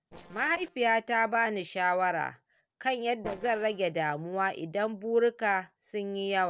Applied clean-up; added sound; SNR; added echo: neural separator model SepFormer DNS4.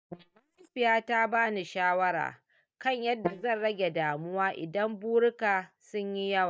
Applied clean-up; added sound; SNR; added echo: neural mask model DeepFilterNet 3.